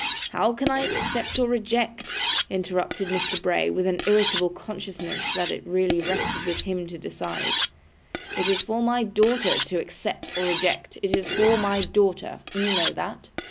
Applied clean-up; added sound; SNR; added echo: none; Cutlery, silverware; -2 dB; none.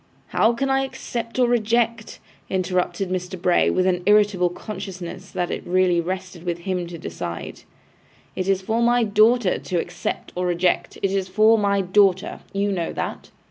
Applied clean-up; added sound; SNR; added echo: none; none; none; none.